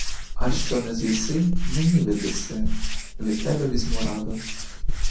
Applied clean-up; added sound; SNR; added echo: none; Hands; -2 dB; reverberation time 0.6 s.